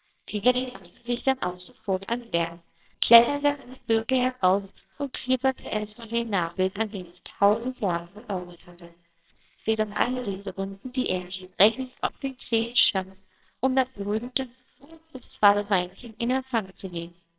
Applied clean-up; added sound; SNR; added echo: neural separator model SepFormer WHAMR!.